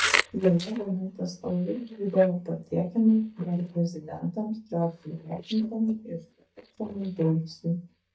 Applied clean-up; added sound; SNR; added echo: neural mask model DeepFilterNet 3.